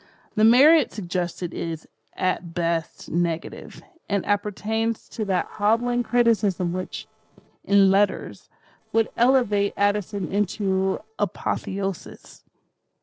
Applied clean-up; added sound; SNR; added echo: neural separator model SepFormer DNS4.